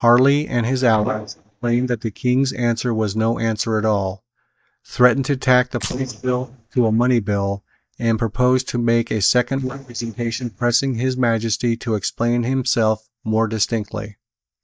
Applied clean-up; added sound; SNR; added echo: neural mask model DeepFilterNet 3.